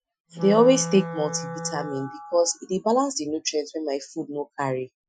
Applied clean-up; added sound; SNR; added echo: classical method Wiener filter.